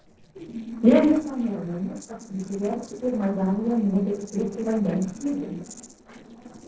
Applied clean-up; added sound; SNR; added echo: neural separator model SepFormer DNS4.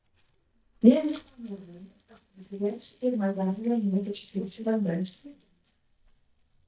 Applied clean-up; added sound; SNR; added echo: neural mask model DeepFilterNet 3.